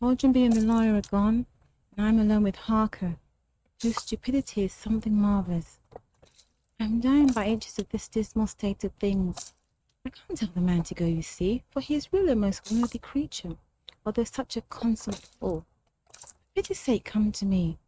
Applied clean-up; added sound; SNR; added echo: neural mask model RNNoise.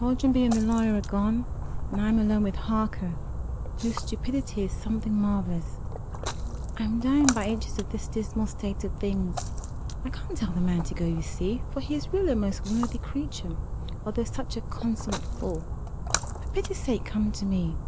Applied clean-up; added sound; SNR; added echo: none; Splash, splatter; 3 dB; none.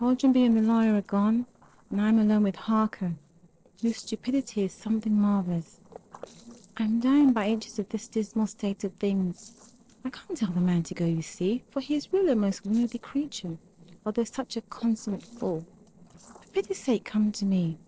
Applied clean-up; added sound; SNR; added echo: neural separator model SepFormer DNS4.